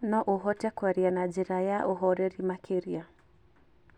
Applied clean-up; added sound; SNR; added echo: none; none; none; none.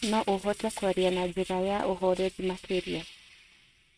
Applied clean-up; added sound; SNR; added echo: neural mask model RNNoise.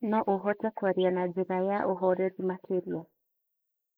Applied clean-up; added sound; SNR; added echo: neural mask model Resemble Enhance denoiser.